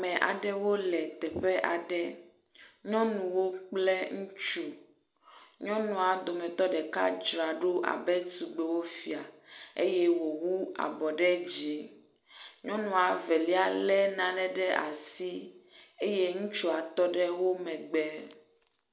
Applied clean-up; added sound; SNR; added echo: none; none; none; none.